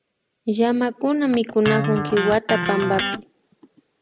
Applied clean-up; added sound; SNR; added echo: none; Electric guitar; 5 dB; none.